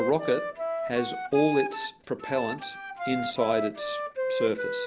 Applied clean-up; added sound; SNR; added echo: none; Wind instrument, woodwind instrument; 4 dB; none.